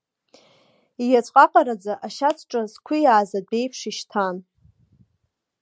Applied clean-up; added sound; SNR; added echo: none; none; none; none.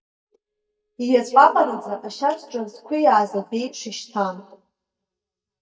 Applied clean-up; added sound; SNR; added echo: neural mask model DeepFilterNet 3.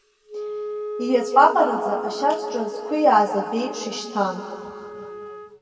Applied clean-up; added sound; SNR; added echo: none; Wind instrument, woodwind instrument; 10 dB; reverberation time 2.1 s.